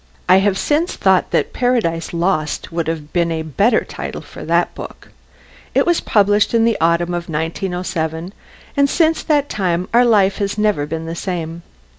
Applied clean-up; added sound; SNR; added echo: none; none; none; none.